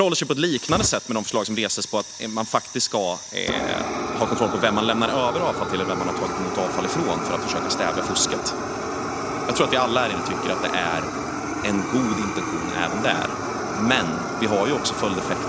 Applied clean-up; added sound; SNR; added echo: none; Fire; 3 dB; none.